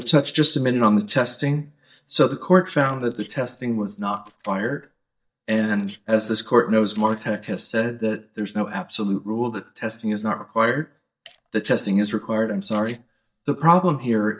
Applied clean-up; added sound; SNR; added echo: neural mask model DeepFilterNet 3.